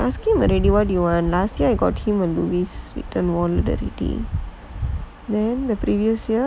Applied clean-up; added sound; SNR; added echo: none; none; none; none.